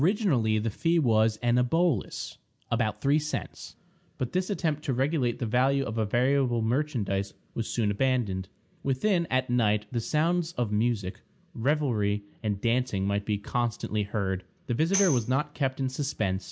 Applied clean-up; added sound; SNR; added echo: none; Tambourine; 10 dB; none.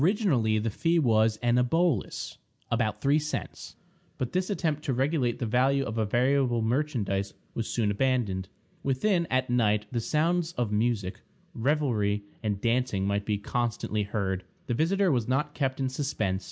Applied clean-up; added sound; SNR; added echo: none; none; none; none.